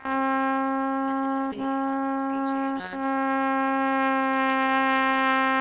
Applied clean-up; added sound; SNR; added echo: neural separator model SepFormer WHAMR!.